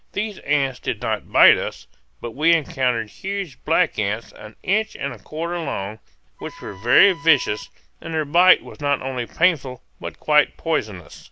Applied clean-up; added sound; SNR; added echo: none; Wind instrument, woodwind instrument; 19 dB; none.